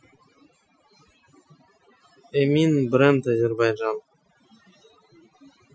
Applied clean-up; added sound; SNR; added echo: classical method Wiener filter.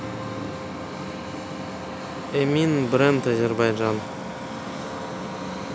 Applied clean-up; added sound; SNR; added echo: none; Wind instrument, woodwind instrument; 14 dB; none.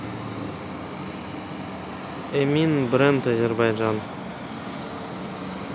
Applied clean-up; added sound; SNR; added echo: none; none; none; none.